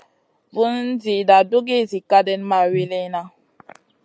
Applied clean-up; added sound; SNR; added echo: none; none; none; none.